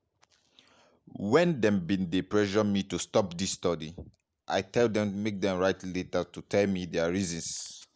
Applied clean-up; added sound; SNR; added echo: none; none; none; none.